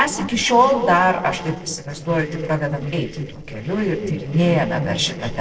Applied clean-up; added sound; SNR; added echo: neural separator model SepFormer DNS4.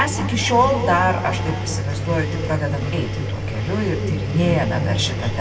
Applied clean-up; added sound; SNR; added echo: none; Engine; 3 dB; reverberation time 2.1 s.